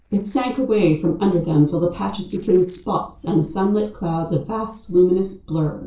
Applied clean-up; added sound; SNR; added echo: neural separator model SepFormer DNS4.